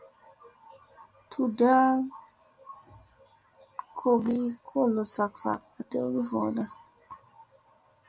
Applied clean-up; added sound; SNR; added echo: none; none; none; none.